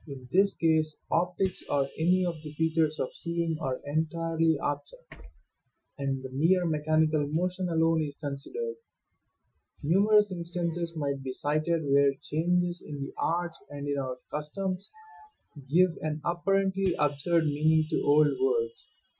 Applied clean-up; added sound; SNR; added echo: classical method Wiener filter.